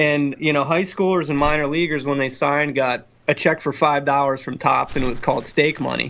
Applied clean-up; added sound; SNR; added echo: none; Crumpling, crinkling; 15 dB; none.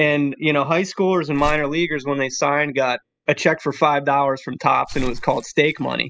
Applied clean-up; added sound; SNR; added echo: classical method spectral subtraction.